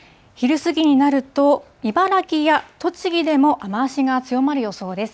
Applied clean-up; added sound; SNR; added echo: none; none; none; none.